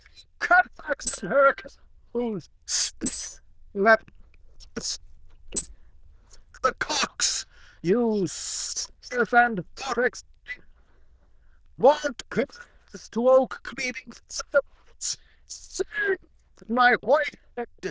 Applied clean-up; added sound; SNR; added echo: neural diffusion model UNIVERSE++.